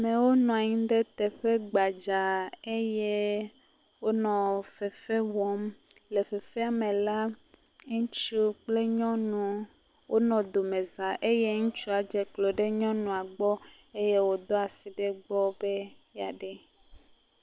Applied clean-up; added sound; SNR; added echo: none; none; none; none.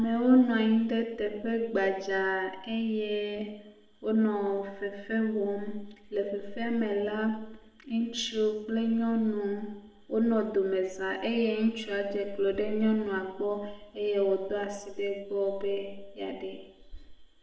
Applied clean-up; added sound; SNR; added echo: none; none; none; reverberation time 0.8 s.